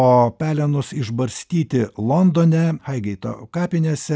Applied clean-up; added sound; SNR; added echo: none; none; none; none.